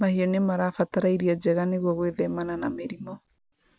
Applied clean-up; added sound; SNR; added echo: none; none; none; none.